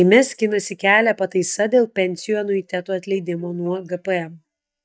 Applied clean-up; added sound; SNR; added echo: neural mask model DeepFilterNet 3.